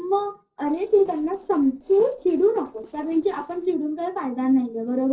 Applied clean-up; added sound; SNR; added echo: neural separator model SepFormer DNS4.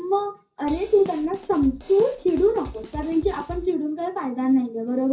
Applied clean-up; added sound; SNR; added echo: none; Drum kit; 14 dB; reverberation time 0.5 s.